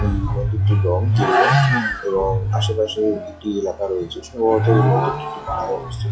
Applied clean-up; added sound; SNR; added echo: classical method log-MMSE.